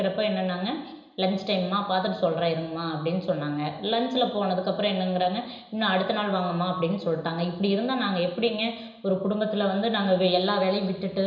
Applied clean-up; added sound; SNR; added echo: none; none; none; reverberation time 0.9 s.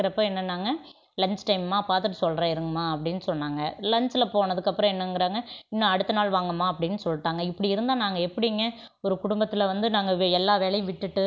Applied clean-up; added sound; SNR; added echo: none; none; none; none.